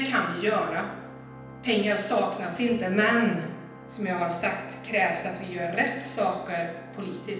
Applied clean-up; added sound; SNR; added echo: none; Organ; 15 dB; reverberation time 0.9 s.